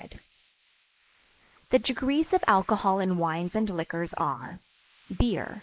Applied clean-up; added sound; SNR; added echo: neural mask model Resemble Enhance denoiser.